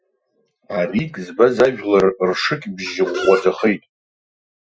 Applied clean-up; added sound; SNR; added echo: classical method Wiener filter.